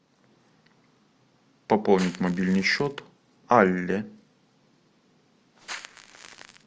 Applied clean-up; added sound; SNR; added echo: none; Crackle; 15 dB; none.